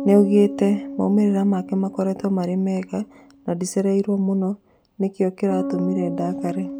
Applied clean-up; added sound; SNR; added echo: none; Bass guitar; 11 dB; none.